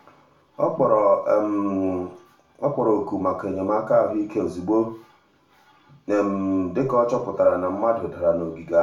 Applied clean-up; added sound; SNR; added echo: none; none; none; reverberation time 0.4 s.